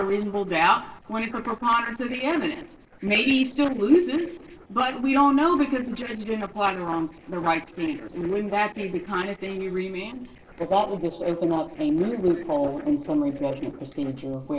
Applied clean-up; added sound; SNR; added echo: neural separator model SepFormer DNS4.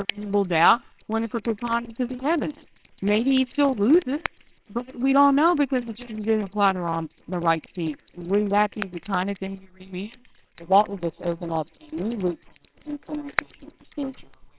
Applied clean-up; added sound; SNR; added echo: neural separator model SepFormer WHAMR!.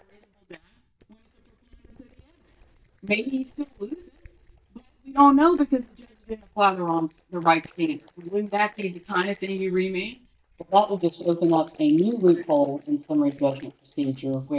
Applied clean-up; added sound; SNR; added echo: neural mask model DeepFilterNet 3.